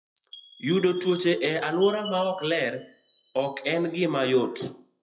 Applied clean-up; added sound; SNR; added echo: classical method WPE with log-MMSE.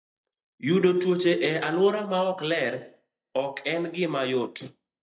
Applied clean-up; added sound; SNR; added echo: neural mask model DeepFilterNet 3.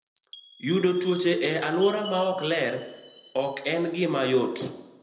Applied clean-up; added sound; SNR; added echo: none; Chime; 20 dB; reverberation time 0.8 s.